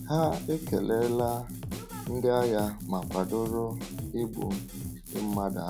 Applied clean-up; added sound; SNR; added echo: none; Drum kit; 8 dB; none.